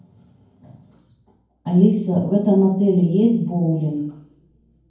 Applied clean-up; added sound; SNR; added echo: none; none; none; reverberation time 0.9 s.